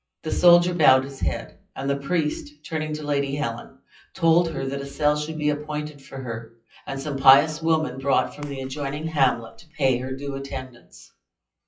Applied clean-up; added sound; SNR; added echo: classical method WPE with log-MMSE.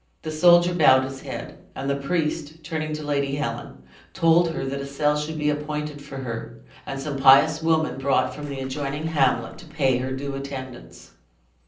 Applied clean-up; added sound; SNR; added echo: neural separator model SepFormer DNS4.